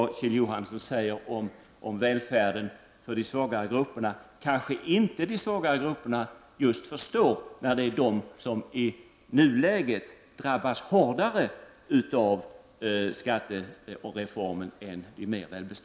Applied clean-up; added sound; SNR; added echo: none; none; none; none.